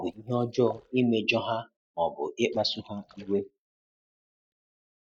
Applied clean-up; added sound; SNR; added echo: neural mask model DeepFilterNet 3.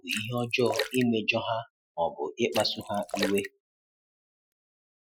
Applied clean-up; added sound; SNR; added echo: classical method Wiener filter.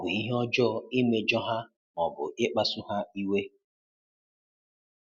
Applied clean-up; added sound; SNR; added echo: none; none; none; none.